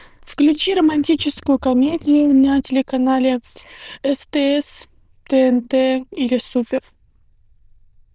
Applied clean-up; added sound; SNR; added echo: neural diffusion model UNIVERSE++.